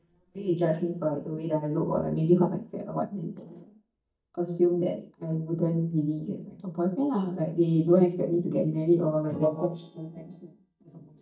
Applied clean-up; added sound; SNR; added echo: neural mask model DeepFilterNet 3.